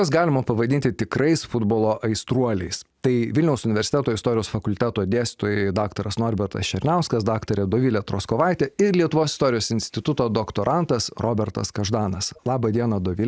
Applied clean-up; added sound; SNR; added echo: none; none; none; none.